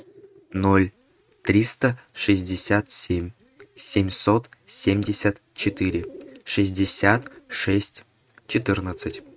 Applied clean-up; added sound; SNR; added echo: neural mask model RNNoise.